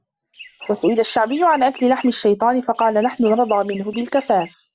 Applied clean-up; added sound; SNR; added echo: none; Chirp, tweet; 19 dB; none.